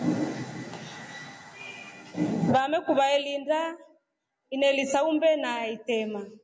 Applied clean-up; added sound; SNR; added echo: none; none; none; none.